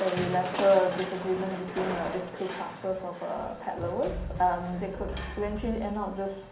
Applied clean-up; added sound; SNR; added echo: none; Crushing; 8 dB; reverberation time 0.6 s.